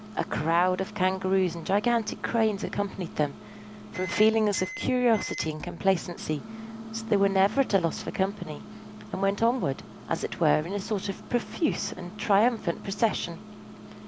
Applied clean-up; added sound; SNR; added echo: none; Microwave oven; 14 dB; none.